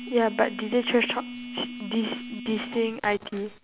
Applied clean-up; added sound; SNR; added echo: none; Telephone; 11 dB; none.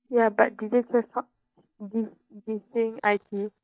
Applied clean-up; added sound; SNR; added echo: neural mask model DeepFilterNet 3.